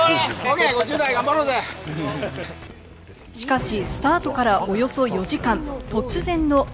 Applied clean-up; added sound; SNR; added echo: none; none; none; none.